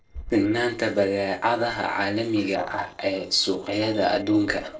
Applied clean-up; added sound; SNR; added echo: neural separator model SepFormer DNS4.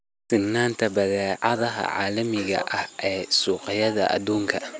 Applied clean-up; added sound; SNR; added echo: none; none; none; none.